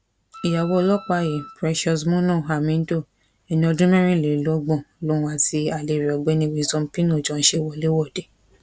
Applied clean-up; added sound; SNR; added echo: none; Wind instrument, woodwind instrument; 19 dB; none.